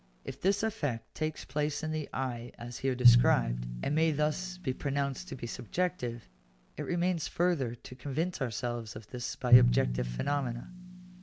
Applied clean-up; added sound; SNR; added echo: none; Drum; 1 dB; none.